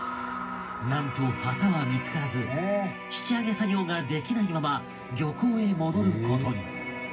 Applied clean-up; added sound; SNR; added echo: none; Trumpet; 18 dB; reverberation time 0.4 s.